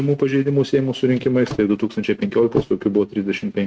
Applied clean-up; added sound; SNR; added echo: neural mask model RNNoise.